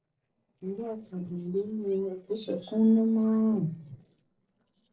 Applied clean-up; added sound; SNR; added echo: neural separator model SepFormer DNS4.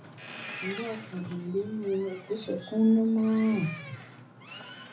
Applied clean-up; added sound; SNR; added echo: none; Boat, Water vehicle; 14 dB; reverberation time 0.4 s.